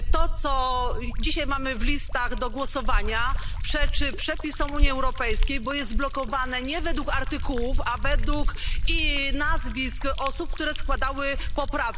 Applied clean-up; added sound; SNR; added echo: none; Liquid; -5 dB; none.